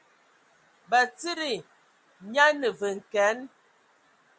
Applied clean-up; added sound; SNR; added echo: none; none; none; none.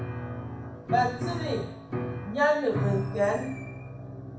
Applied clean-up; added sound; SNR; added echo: none; Piano; 3 dB; reverberation time 0.6 s.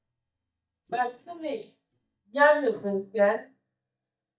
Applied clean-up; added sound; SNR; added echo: neural mask model DeepFilterNet 3.